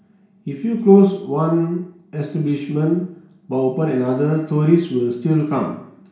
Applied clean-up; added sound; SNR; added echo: none; none; none; reverberation time 0.6 s.